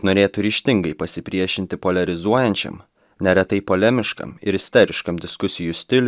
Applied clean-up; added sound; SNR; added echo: none; none; none; none.